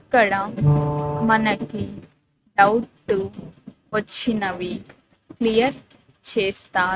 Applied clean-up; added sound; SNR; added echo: neural mask model RNNoise.